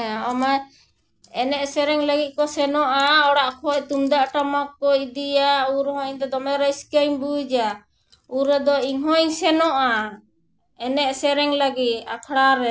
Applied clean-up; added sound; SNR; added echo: none; none; none; none.